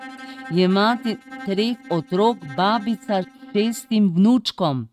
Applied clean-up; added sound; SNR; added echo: neural mask model RNNoise.